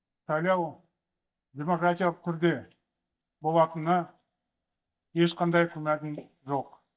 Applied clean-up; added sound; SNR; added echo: neural mask model DeepFilterNet 3.